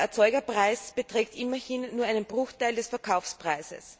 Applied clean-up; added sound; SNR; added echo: none; none; none; none.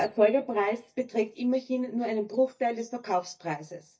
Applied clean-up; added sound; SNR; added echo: neural mask model DeepFilterNet 3.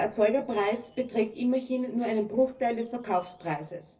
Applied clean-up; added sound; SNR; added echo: neural separator model SepFormer DNS4.